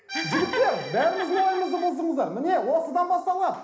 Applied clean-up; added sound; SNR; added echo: none; Accordion; 13 dB; reverberation time 1.1 s.